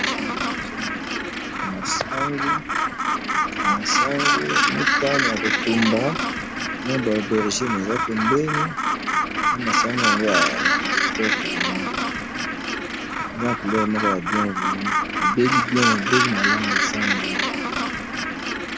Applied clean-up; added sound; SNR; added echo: none; Gull, seagull; -4 dB; none.